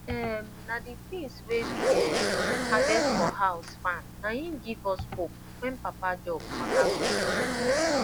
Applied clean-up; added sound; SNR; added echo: none; Zipper (clothing); -3 dB; none.